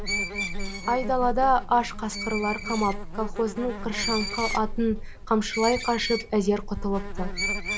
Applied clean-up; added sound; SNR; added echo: none; Screech + Insect; 4 dB; none.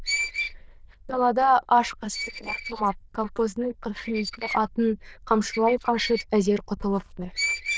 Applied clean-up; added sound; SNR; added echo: neural diffusion model UNIVERSE++.